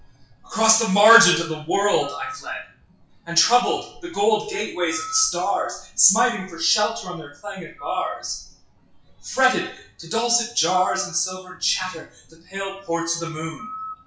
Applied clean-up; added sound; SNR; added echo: classical method WPE with log-MMSE.